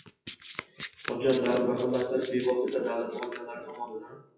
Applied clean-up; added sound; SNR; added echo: classical method WPE with log-MMSE.